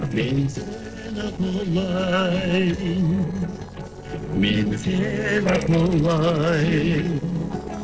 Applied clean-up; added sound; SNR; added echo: neural separator model SepFormer DNS4.